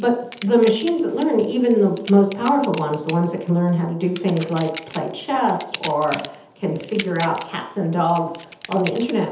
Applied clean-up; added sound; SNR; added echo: none; Chink, clink; 18 dB; reverberation time 0.8 s.